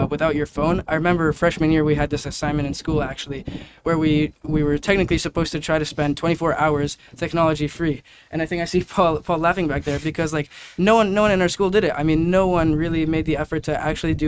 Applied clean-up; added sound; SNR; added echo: neural mask model RNNoise.